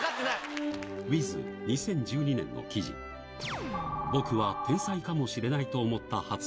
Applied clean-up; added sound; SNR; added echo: none; none; none; none.